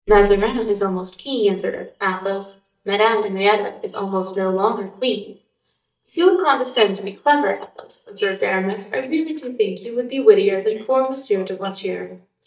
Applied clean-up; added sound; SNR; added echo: neural mask model DeepFilterNet 3.